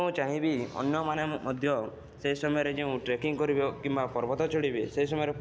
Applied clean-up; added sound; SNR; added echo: none; none; none; none.